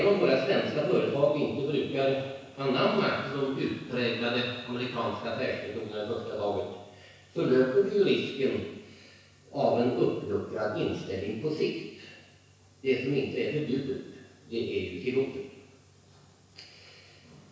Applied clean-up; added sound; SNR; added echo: none; none; none; reverberation time 1.1 s.